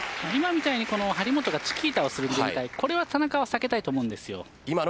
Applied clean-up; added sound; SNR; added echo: none; none; none; none.